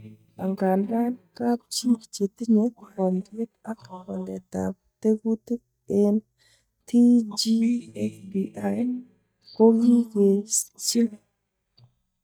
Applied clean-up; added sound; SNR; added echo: neural mask model DeepFilterNet 3.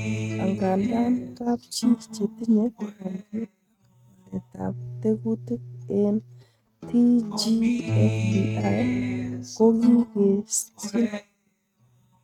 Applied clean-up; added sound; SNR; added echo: neural mask model RNNoise.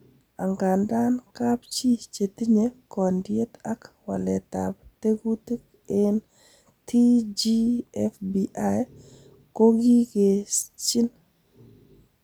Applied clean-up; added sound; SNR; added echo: none; none; none; none.